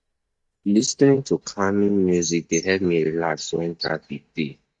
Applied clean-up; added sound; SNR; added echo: neural mask model DeepFilterNet 3.